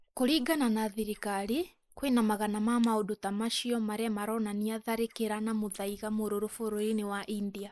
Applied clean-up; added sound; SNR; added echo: neural mask model Resemble Enhance denoiser.